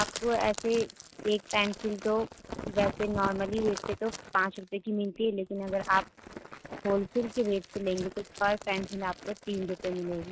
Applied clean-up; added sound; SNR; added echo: neural mask model RNNoise.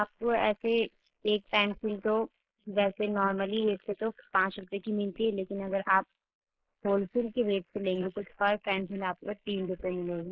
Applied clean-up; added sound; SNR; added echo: neural mask model Resemble Enhance denoiser.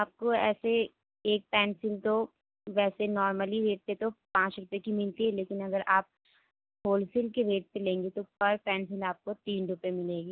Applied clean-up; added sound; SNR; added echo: none; none; none; none.